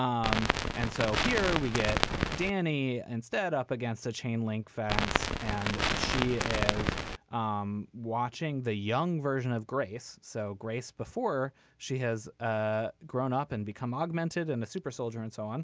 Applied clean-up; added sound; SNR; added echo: none; Crackle; -2 dB; none.